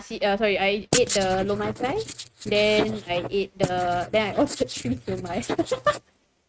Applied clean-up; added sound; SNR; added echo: neural mask model RNNoise.